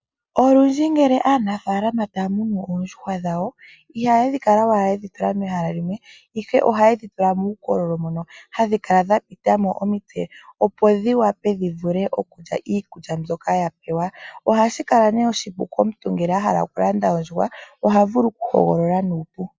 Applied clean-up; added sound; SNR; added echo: none; none; none; none.